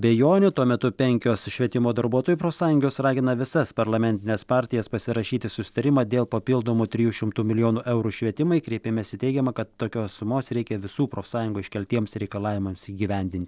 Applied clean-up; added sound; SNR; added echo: none; none; none; none.